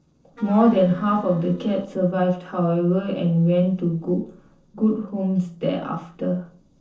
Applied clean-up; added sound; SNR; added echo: neural separator model SepFormer DNS4.